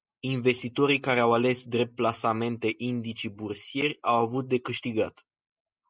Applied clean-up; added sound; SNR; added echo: none; none; none; none.